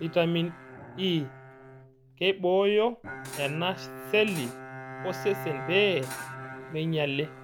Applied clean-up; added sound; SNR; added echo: none; Bowed string instrument + Cutlery, silverware; 12 dB; none.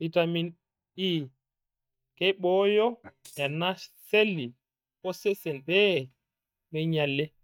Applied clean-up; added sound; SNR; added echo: neural mask model DeepFilterNet 3.